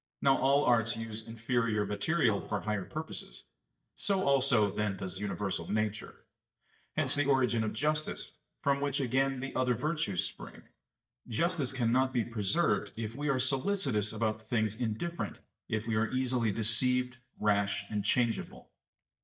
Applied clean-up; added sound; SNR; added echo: neural mask model DeepFilterNet 3.